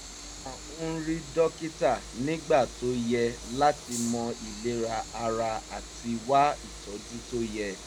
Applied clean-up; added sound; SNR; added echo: none; Train; 13 dB; none.